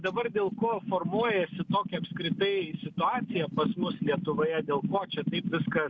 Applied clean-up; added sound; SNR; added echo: none; none; none; none.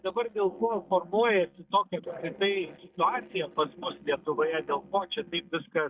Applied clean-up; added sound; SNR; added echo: neural mask model DeepFilterNet 3.